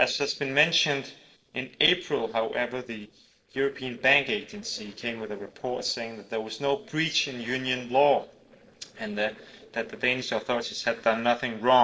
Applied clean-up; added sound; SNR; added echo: neural separator model SepFormer DNS4.